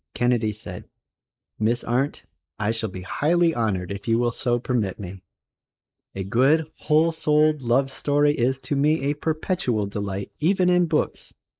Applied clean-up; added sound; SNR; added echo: neural mask model Resemble Enhance denoiser.